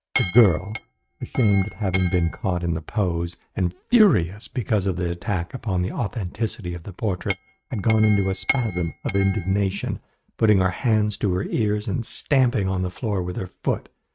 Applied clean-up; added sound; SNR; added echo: neural mask model RNNoise.